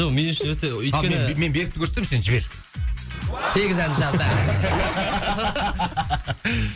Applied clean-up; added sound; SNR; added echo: none; Drawer open or close; 12 dB; none.